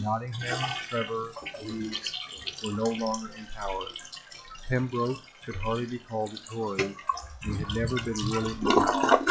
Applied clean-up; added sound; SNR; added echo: classical method log-MMSE.